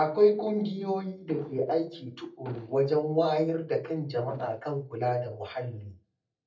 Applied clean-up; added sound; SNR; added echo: neural mask model DeepFilterNet 3.